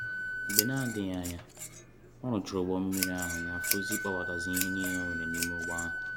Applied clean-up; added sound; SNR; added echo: none; Wind instrument, woodwind instrument + Scissors; 0 dB; none.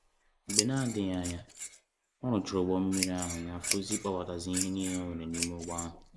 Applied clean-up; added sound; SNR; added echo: neural mask model Resemble Enhance denoiser.